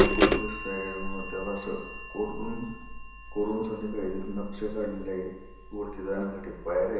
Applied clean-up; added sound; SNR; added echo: none; Bird vocalization, bird call, bird song / Telephone; -1 dB; reverberation time 1.0 s.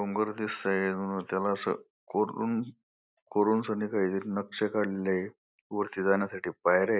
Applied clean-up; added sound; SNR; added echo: none; none; none; none.